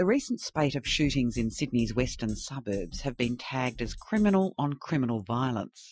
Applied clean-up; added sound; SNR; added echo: classical method Wiener filter.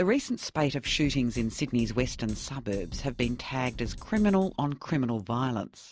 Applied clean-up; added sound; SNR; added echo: none; Drum kit; 12 dB; none.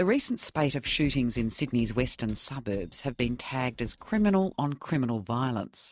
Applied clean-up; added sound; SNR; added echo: neural mask model RNNoise.